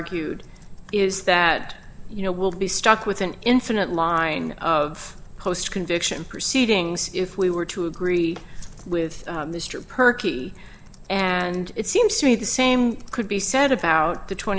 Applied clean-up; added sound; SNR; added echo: none; none; none; none.